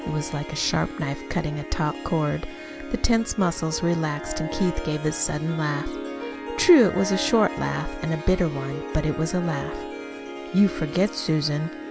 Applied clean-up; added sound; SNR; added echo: none; Harp; 9 dB; none.